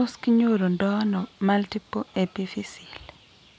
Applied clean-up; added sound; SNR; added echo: none; none; none; none.